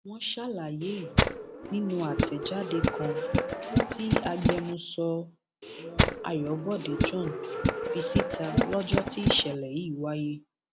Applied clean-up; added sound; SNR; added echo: none; Tools; -4 dB; none.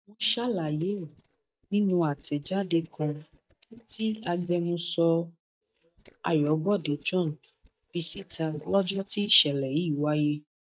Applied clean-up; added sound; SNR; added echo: neural mask model DeepFilterNet 3.